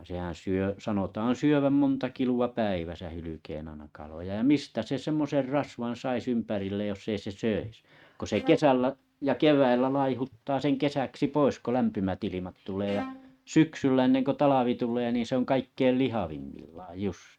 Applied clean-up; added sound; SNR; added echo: neural mask model RNNoise.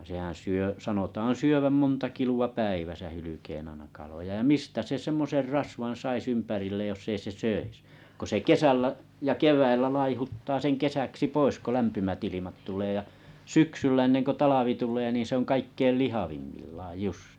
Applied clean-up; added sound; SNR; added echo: none; none; none; none.